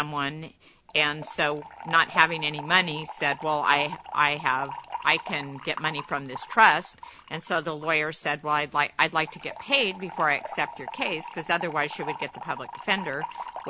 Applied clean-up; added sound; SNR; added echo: none; Fill (with liquid) / Trickle, dribble; 13 dB; none.